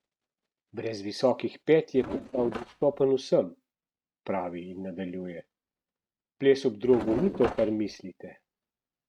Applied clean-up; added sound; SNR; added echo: neural mask model RNNoise.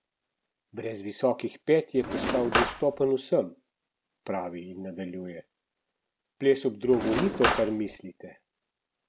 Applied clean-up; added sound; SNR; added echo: none; Cutlery, silverware / Drawer open or close; 0 dB; none.